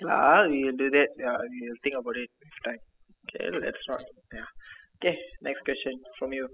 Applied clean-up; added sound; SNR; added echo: classical method spectral subtraction.